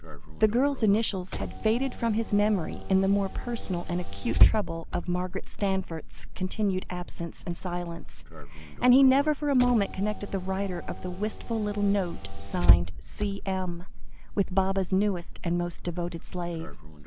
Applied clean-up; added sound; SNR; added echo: none; Engine / Car; 0 dB; none.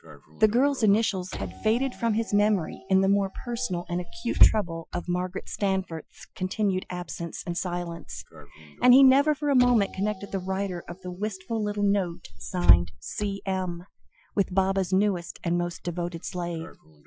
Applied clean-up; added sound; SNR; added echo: classical method Wiener filter.